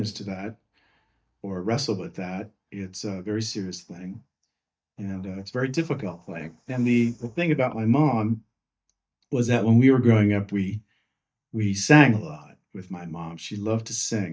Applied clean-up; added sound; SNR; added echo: neural mask model DeepFilterNet 3.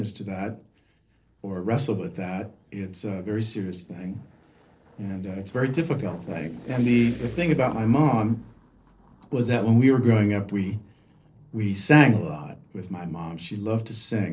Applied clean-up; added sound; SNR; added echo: neural separator model SepFormer DNS4.